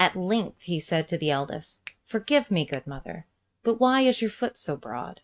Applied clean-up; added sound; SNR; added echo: neural mask model RNNoise.